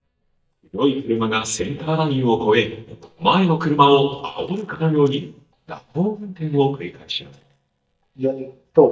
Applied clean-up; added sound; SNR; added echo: neural mask model DeepFilterNet 3.